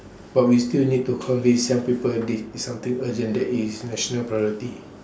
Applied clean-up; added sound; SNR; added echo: none; none; none; none.